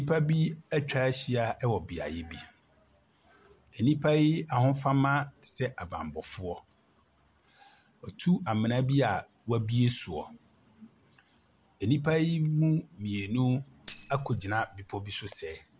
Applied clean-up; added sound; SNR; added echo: none; Tambourine; 3 dB; none.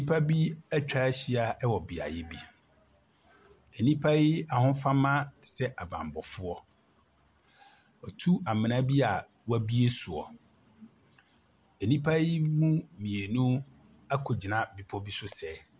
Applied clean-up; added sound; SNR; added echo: none; none; none; none.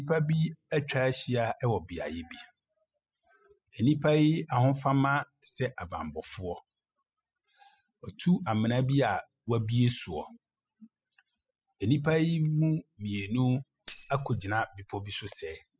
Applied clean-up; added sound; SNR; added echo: classical method spectral subtraction.